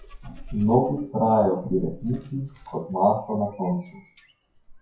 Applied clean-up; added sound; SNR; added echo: classical method WPE with log-MMSE.